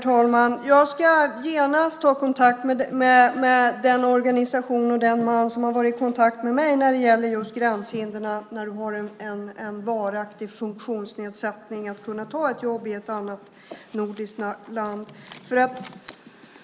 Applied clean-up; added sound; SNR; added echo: none; none; none; none.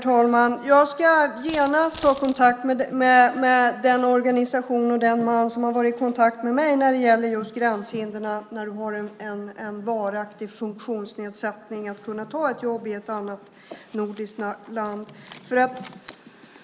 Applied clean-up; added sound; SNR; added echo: none; Coin (dropping); 10 dB; none.